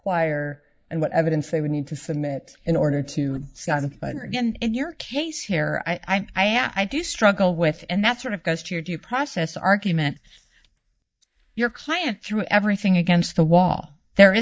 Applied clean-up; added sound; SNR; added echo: neural mask model DeepFilterNet 3.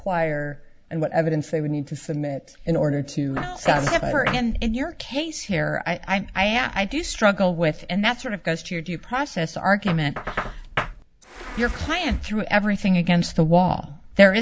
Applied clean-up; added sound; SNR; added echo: none; Insect + Knock; 14 dB; none.